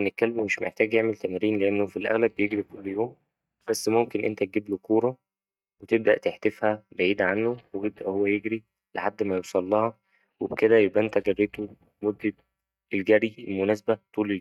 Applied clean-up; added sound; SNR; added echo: neural mask model DeepFilterNet 3.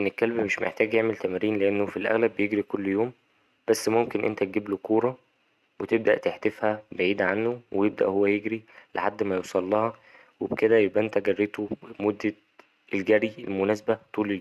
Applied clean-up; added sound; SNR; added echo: none; none; none; none.